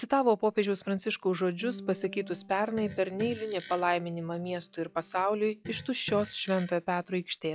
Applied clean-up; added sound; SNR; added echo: classical method log-MMSE.